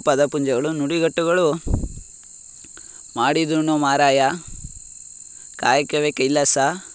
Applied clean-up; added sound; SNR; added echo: none; none; none; none.